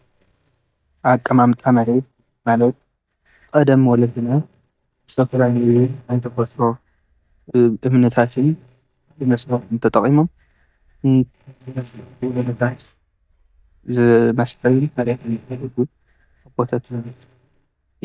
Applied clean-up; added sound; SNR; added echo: neural mask model DeepFilterNet 3.